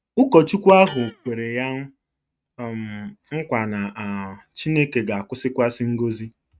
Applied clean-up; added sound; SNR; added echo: neural mask model RNNoise.